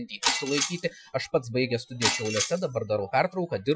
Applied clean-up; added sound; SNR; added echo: classical method Wiener filter.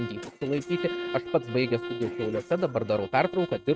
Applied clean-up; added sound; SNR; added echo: neural mask model RNNoise.